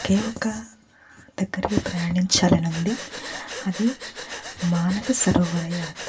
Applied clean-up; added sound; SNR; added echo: none; Breathing; 13 dB; reverberation time 0.1 s.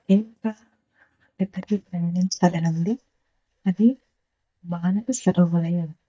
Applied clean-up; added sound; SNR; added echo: neural mask model DeepFilterNet 3.